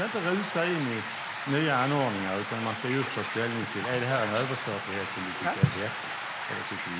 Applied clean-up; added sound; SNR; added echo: none; Stream; 4 dB; none.